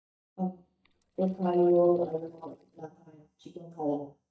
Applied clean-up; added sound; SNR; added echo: neural mask model DeepFilterNet 3.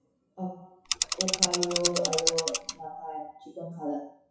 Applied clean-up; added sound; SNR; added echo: classical method WPE with log-MMSE.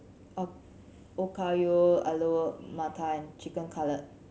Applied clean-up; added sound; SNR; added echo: none; none; none; none.